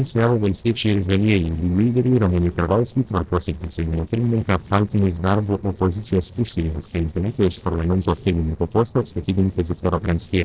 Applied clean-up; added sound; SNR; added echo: neural separator model SepFormer DNS4.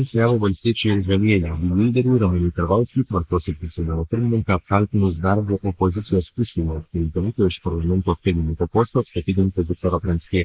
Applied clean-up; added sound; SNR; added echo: neural mask model Resemble Enhance denoiser.